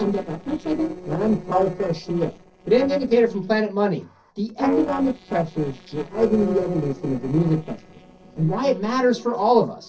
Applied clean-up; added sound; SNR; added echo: neural separator model SepFormer DNS4.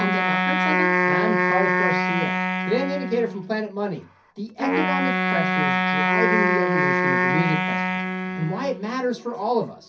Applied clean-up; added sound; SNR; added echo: none; Wind instrument, woodwind instrument; -4 dB; reverberation time 0.3 s.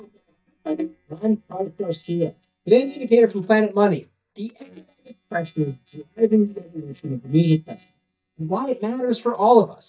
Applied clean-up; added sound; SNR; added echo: neural mask model DeepFilterNet 3.